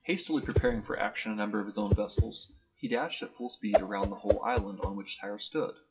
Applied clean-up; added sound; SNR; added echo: classical method WPE with log-MMSE.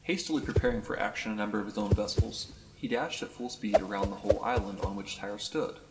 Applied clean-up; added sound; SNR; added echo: none; Whoosh, swoosh, swish; 1 dB; reverberation time 1.4 s.